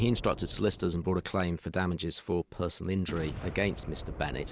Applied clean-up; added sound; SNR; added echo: none; Boom; 12 dB; none.